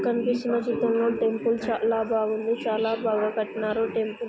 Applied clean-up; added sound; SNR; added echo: none; none; none; none.